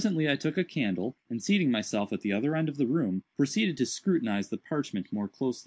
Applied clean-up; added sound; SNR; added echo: none; none; none; none.